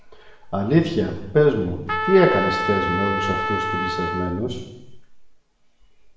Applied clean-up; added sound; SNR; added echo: none; Trumpet; 3 dB; reverberation time 0.9 s.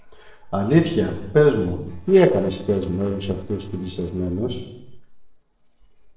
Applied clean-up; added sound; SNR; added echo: neural separator model SepFormer DNS4.